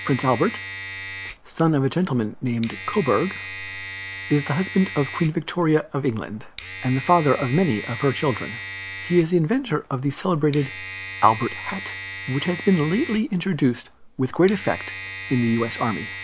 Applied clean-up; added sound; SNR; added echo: none; Domestic sounds, home sounds; 11 dB; none.